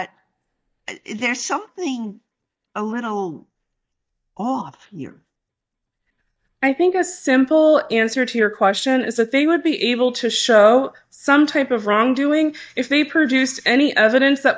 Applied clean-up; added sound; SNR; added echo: neural mask model DeepFilterNet 3.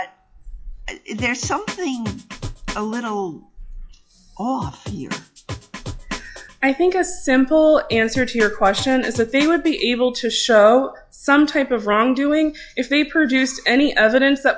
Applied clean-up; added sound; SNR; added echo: classical method log-MMSE.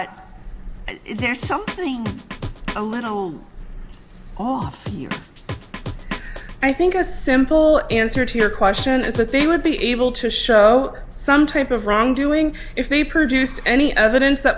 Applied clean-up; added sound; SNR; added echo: none; Drum; 13 dB; none.